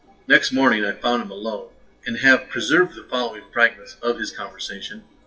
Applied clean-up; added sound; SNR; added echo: classical method WPE with log-MMSE.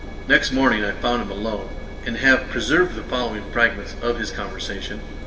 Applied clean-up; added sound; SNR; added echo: none; Engine; 9 dB; reverberation time 1.5 s.